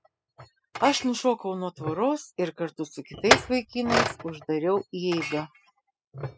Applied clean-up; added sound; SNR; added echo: classical method spectral subtraction.